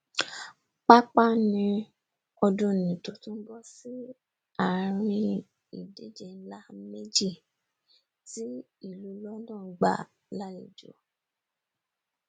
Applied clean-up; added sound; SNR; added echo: none; none; none; none.